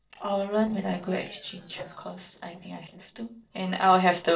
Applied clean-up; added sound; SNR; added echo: neural separator model SepFormer DNS4.